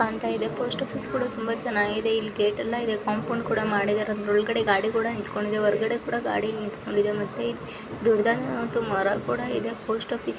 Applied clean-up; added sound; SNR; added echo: none; none; none; none.